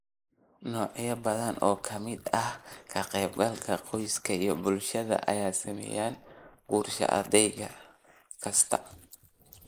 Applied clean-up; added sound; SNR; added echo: neural mask model Resemble Enhance denoiser.